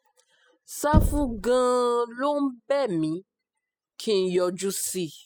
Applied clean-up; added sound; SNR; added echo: classical method spectral subtraction.